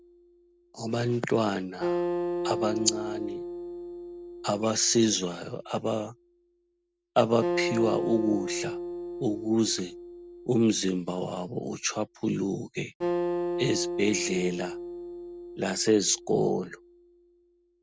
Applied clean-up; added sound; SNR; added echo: none; Acoustic guitar; 6 dB; none.